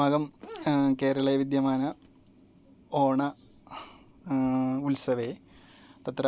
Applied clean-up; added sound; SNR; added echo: none; none; none; none.